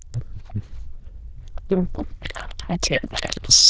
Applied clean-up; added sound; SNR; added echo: neural diffusion model UNIVERSE++.